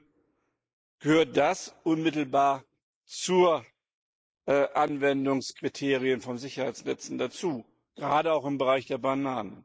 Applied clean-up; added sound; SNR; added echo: neural mask model Resemble Enhance denoiser.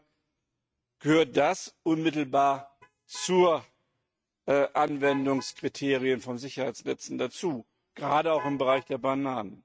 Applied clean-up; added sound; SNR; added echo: neural mask model RNNoise.